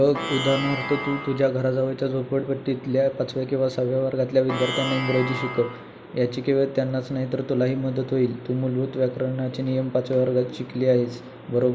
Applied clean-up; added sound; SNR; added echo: none; Plucked string instrument; 7 dB; none.